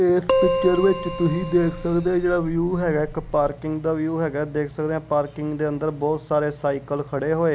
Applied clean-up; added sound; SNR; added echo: none; Keyboard (musical); 5 dB; none.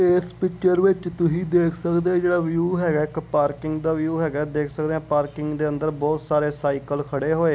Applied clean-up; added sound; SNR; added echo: none; none; none; none.